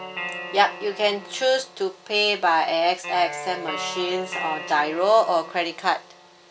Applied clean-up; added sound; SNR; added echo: none; Guitar; 12 dB; none.